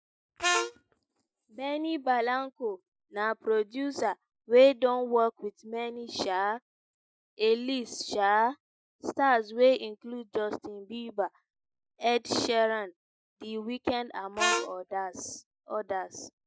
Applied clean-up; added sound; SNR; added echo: classical method Wiener filter.